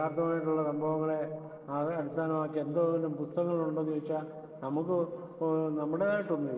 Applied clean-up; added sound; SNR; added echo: neural separator model SepFormer DNS4.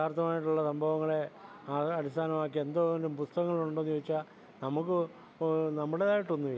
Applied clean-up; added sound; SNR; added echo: none; none; none; none.